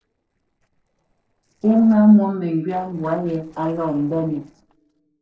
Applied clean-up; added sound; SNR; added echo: neural separator model SepFormer DNS4.